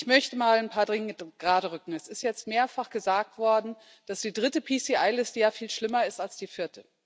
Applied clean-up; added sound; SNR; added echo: none; none; none; none.